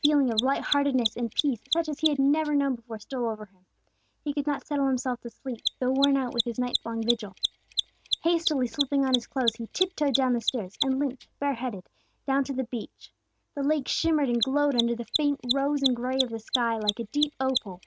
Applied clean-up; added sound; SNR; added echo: none; Mechanisms; 7 dB; none.